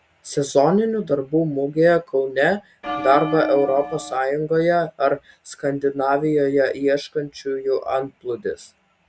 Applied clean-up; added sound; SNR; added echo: none; Bell; 7 dB; none.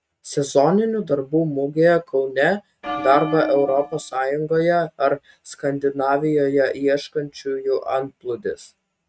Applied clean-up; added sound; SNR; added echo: neural mask model RNNoise.